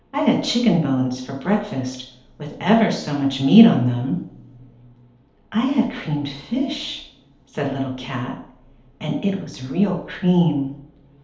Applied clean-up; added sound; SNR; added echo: none; none; none; reverberation time 2.2 s.